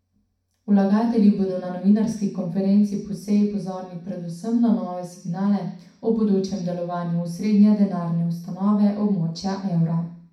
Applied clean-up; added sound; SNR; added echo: none; none; none; reverberation time 0.6 s.